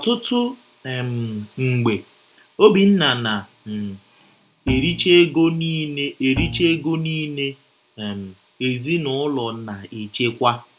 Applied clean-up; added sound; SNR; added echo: none; Bowed string instrument; 10 dB; none.